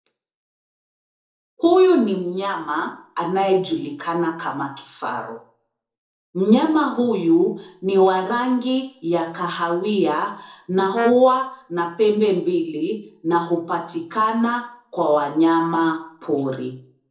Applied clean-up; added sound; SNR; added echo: neural separator model SepFormer DNS4.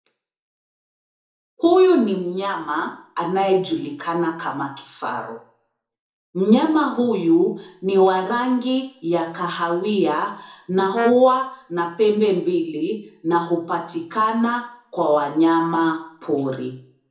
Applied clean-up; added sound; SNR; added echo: none; Brass instrument; 9 dB; reverberation time 0.6 s.